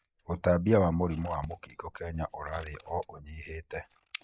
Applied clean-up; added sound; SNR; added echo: neural mask model Resemble Enhance denoiser.